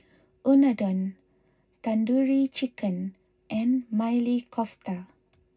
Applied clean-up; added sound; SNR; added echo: none; none; none; reverberation time 0.4 s.